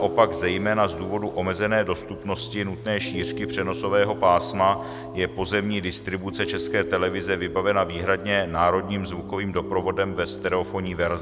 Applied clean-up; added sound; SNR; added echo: none; Piano; 10 dB; none.